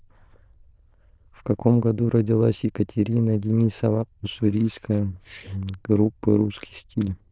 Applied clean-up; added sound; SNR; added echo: neural diffusion model UNIVERSE++.